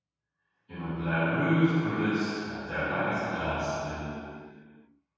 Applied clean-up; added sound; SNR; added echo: none; none; none; reverberation time 2.2 s.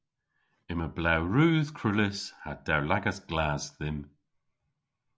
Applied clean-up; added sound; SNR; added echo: none; none; none; none.